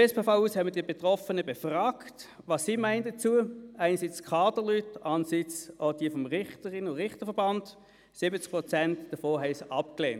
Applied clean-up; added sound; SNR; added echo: none; none; none; none.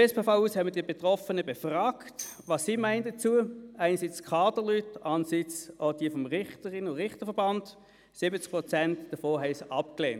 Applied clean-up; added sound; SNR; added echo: none; Tambourine; 19 dB; none.